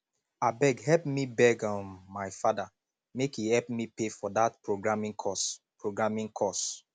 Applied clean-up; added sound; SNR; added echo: none; none; none; none.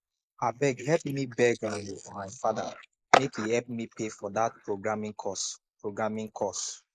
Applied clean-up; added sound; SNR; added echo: neural mask model Resemble Enhance denoiser.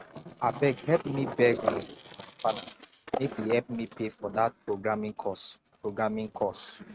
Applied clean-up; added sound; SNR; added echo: neural mask model RNNoise.